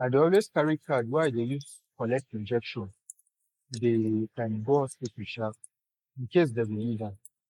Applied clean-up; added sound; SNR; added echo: neural mask model Resemble Enhance denoiser.